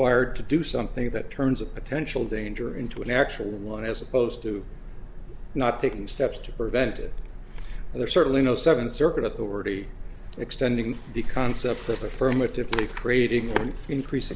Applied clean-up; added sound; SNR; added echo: none; none; none; none.